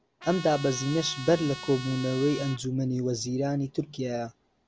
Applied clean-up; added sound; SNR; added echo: none; Trumpet; 13 dB; none.